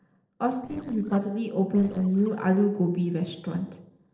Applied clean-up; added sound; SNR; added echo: neural separator model SepFormer DNS4.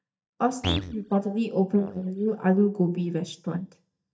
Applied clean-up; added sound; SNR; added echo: neural mask model DeepFilterNet 3.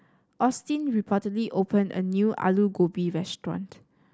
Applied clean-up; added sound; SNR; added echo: none; none; none; none.